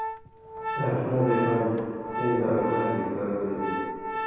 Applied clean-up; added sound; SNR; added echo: none; Organ; 6 dB; reverberation time 2.0 s.